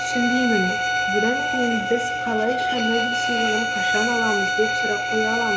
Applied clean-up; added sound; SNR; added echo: none; Bowed string instrument; -3 dB; none.